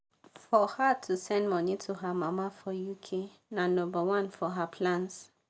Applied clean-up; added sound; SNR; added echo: none; none; none; none.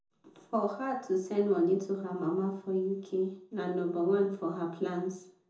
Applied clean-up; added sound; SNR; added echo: none; none; none; reverberation time 0.5 s.